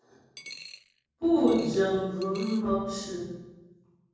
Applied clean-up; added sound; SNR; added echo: none; Coin (dropping); 20 dB; reverberation time 1.3 s.